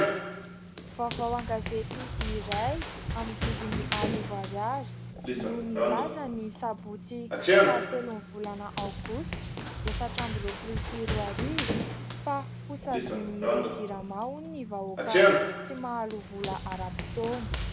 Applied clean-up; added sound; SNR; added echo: none; Run; -5 dB; none.